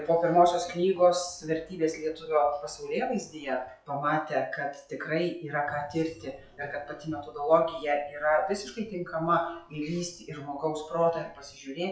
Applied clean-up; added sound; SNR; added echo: classical method log-MMSE.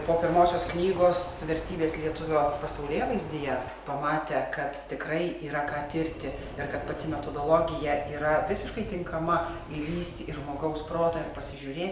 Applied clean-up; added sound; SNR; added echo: none; Sliding door; 14 dB; none.